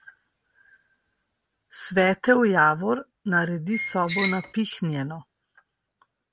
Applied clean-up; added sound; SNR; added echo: none; Squeak; -3 dB; none.